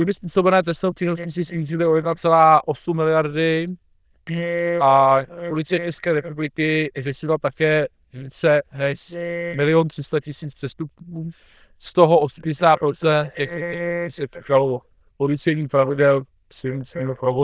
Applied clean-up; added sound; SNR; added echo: neural diffusion model UNIVERSE++.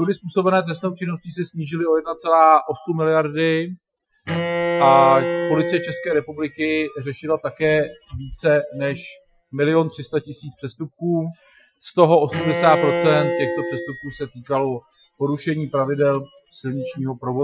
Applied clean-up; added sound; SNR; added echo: classical method Wiener filter.